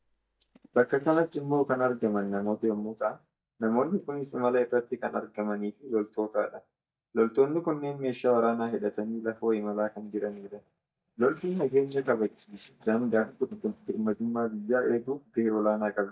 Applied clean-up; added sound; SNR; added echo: neural mask model DeepFilterNet 3.